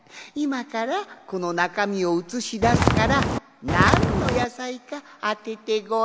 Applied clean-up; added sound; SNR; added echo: none; Walk, footsteps; -5 dB; none.